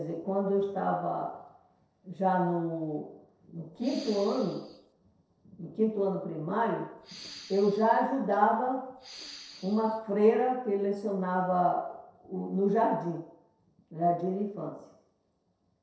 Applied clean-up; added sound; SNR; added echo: neural separator model SepFormer DNS4.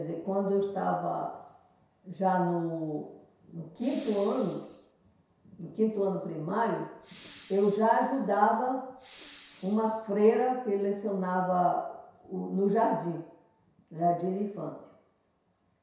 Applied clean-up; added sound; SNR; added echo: none; Respiratory sounds; 18 dB; reverberation time 0.7 s.